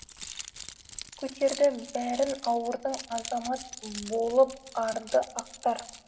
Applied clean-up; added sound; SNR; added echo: none; Keys jangling; 13 dB; reverberation time 2.1 s.